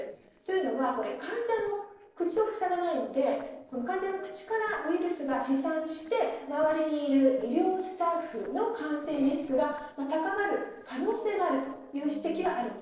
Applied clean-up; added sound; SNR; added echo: neural separator model SepFormer DNS4.